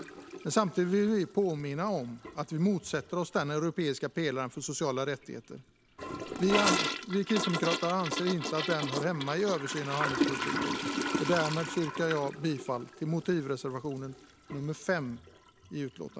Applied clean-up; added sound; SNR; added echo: none; Toilet flush / Gurgling; 5 dB; none.